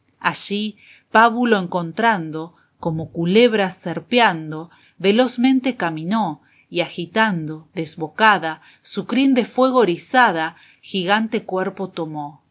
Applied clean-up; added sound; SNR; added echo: none; none; none; none.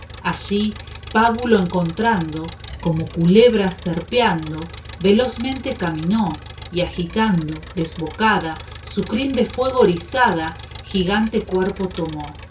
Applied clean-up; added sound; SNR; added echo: none; Engine; 15 dB; reverberation time 0.2 s.